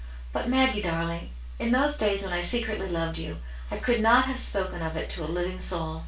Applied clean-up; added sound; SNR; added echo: none; none; none; reverberation time 0.2 s.